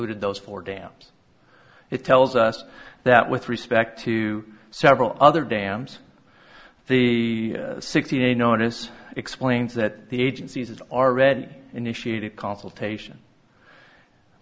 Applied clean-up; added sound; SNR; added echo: none; none; none; none.